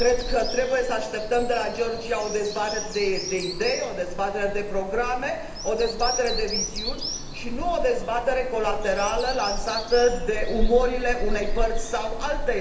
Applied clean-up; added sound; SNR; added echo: none; Bird vocalization, bird call, bird song; 3 dB; reverberation time 0.8 s.